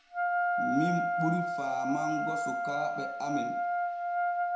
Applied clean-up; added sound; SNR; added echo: none; Wind instrument, woodwind instrument; -4 dB; reverberation time 0.6 s.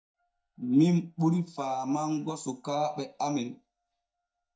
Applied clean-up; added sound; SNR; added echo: neural mask model DeepFilterNet 3.